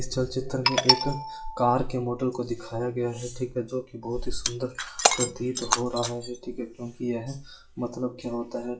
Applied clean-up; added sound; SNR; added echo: classical method WPE with log-MMSE.